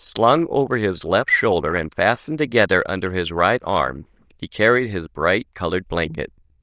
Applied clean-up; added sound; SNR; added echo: neural diffusion model UNIVERSE++.